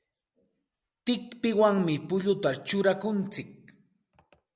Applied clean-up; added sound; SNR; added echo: none; none; none; none.